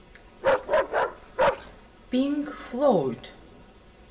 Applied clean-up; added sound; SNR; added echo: none; Bark; -1 dB; reverberation time 0.5 s.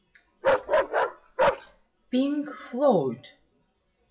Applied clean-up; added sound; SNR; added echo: classical method WPE with log-MMSE.